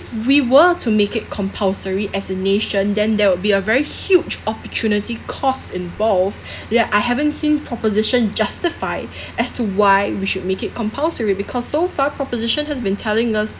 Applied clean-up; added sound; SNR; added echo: none; none; none; none.